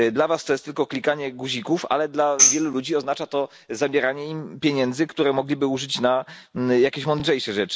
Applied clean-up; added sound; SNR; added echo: none; Tambourine; 0 dB; none.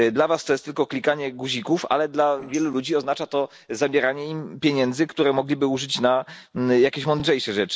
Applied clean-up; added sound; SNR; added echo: neural separator model SepFormer DNS4.